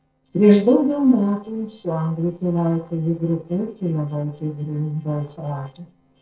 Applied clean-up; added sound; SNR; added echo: neural separator model SepFormer DNS4.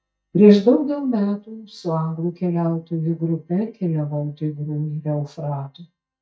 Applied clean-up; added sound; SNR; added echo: neural mask model DeepFilterNet 3.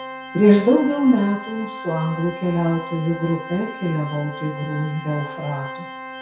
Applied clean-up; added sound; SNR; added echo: none; Organ; 12 dB; reverberation time 0.6 s.